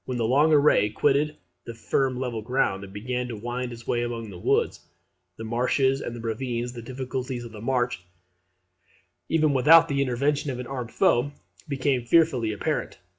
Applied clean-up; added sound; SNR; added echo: none; none; none; none.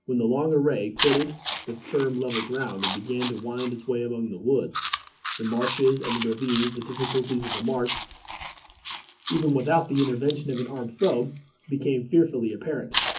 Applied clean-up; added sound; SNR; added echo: none; Chewing, mastication; 6 dB; reverberation time 0.4 s.